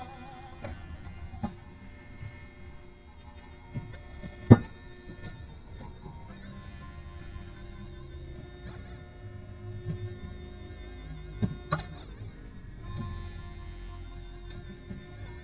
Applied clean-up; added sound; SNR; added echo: neural mask model DeepFilterNet 3.